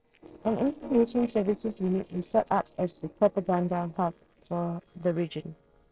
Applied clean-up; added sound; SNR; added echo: neural separator model SepFormer DNS4.